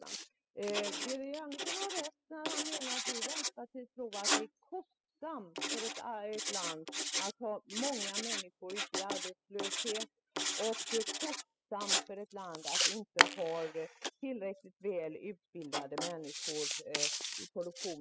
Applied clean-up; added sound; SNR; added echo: classical method spectral subtraction.